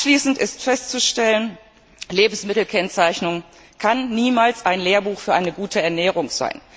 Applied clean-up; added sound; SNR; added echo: none; none; none; none.